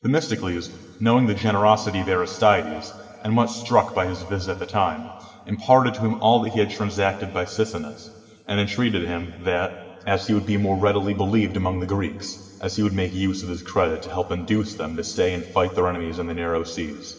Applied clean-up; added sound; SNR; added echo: none; none; none; reverberation time 2.5 s.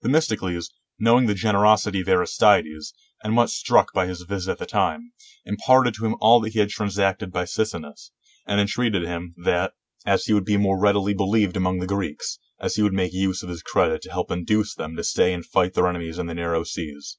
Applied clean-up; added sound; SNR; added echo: none; none; none; none.